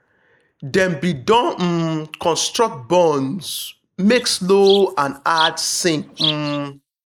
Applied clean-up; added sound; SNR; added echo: neural mask model Resemble Enhance denoiser.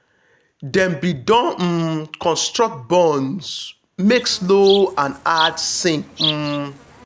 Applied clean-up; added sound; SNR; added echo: none; Insect; 9 dB; none.